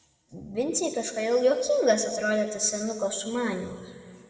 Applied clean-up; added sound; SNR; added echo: none; none; none; reverberation time 1.7 s.